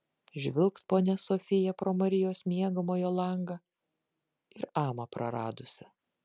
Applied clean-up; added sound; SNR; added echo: none; none; none; none.